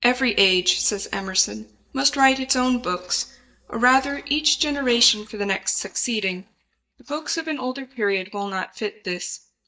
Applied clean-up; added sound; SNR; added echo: neural mask model DeepFilterNet 3.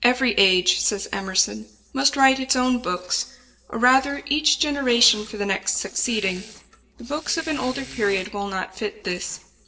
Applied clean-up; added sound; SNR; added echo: neural separator model SepFormer DNS4.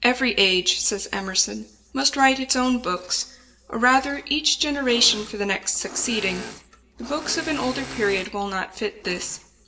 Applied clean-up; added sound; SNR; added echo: none; Engine / Mechanisms; 17 dB; reverberation time 0.7 s.